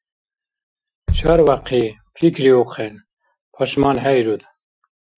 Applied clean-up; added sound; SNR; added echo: classical method Wiener filter.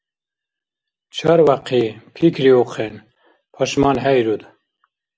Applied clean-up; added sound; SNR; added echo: none; none; none; none.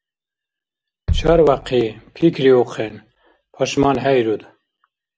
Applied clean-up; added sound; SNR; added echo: none; Bass drum; 11 dB; none.